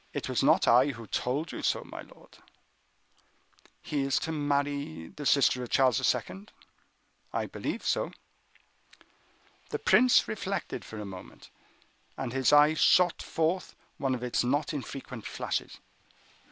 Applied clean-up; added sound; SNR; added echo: none; none; none; none.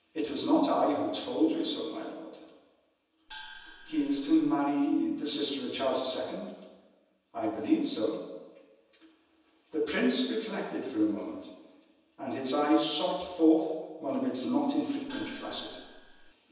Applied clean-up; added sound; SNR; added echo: none; Gong; 17 dB; reverberation time 1.1 s.